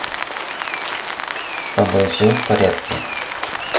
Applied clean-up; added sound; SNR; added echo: none; Rain; 4 dB; none.